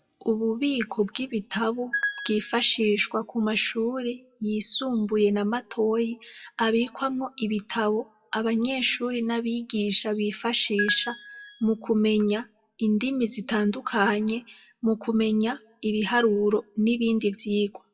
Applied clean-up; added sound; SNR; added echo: classical method WPE with log-MMSE.